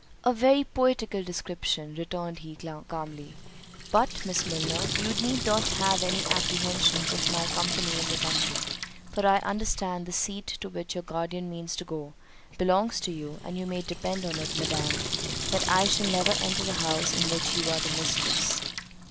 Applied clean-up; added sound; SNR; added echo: none; Sink (filling or washing) / Water tap, faucet; 2 dB; none.